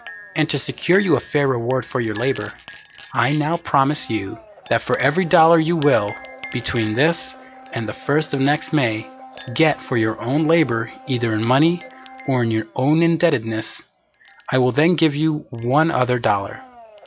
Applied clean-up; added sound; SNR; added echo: none; Domestic sounds, home sounds + Chink, clink; 20 dB; none.